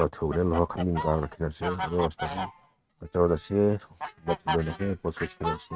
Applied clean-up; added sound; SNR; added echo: neural mask model RNNoise.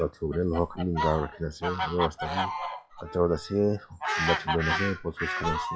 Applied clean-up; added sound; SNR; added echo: classical method log-MMSE.